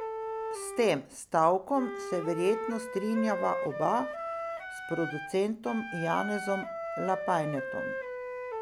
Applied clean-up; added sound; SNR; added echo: none; Wind instrument, woodwind instrument; 6 dB; none.